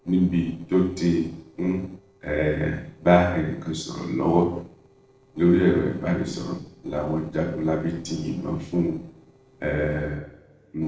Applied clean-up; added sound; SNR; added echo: neural separator model SepFormer DNS4.